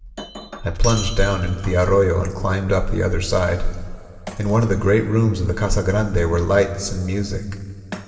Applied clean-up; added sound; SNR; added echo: none; Shatter; 19 dB; reverberation time 2.1 s.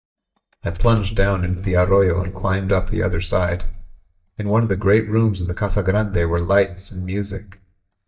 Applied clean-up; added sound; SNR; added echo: neural mask model DeepFilterNet 3.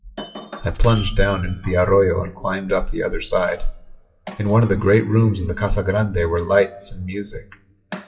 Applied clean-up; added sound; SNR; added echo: classical method WPE with log-MMSE.